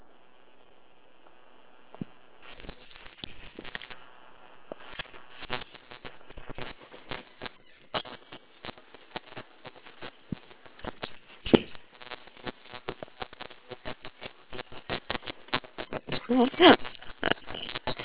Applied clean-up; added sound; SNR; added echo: neural separator model SepFormer WHAM!.